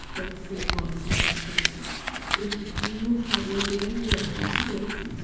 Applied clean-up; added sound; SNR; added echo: none; Crumpling, crinkling; -2 dB; reverberation time 1.2 s.